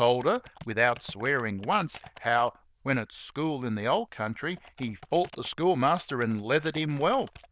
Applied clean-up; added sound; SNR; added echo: neural diffusion model UNIVERSE++.